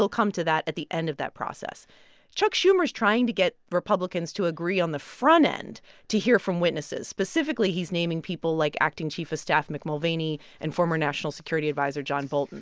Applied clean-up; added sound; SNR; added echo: none; none; none; none.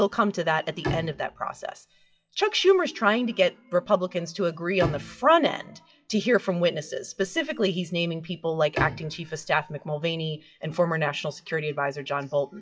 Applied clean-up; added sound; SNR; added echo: classical method WPE with log-MMSE.